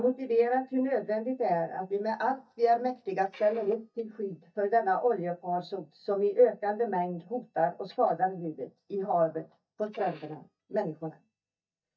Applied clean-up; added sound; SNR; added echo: neural mask model DeepFilterNet 3.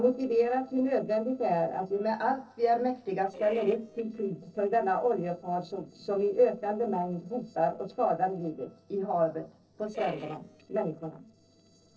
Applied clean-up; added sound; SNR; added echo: neural separator model SepFormer DNS4.